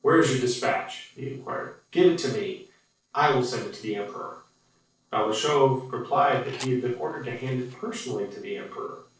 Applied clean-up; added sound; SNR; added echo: neural separator model SepFormer DNS4.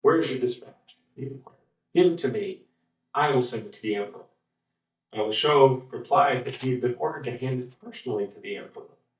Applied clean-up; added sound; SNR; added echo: neural mask model DeepFilterNet 3.